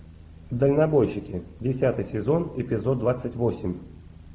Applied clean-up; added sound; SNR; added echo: none; none; none; none.